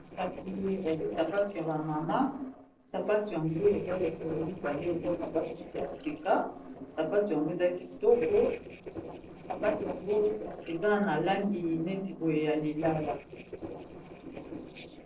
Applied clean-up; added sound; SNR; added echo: neural separator model SepFormer DNS4.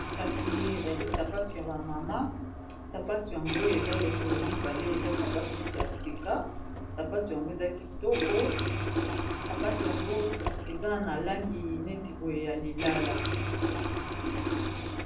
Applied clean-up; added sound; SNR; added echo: none; Water tap, faucet; -1 dB; reverberation time 0.6 s.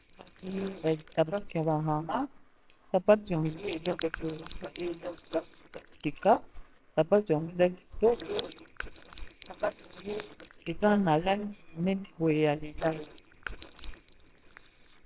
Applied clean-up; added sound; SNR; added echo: neural separator model SepFormer WHAMR!.